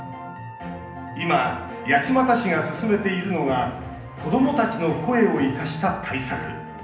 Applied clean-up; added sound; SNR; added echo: none; Wind instrument, woodwind instrument; 18 dB; reverberation time 0.8 s.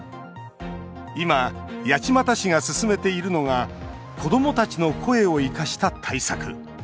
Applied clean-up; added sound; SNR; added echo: none; none; none; none.